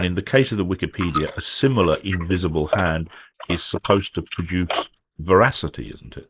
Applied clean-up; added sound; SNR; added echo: neural mask model Resemble Enhance denoiser.